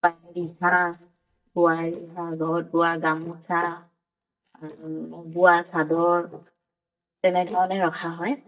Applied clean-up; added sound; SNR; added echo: neural mask model DeepFilterNet 3.